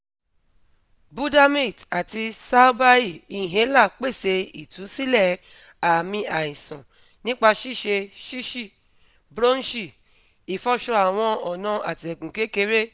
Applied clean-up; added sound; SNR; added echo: none; none; none; none.